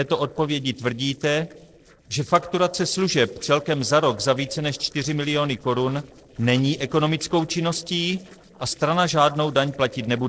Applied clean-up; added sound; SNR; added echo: neural separator model SepFormer DNS4.